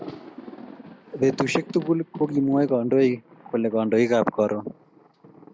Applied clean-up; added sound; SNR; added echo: none; Thunder; 17 dB; none.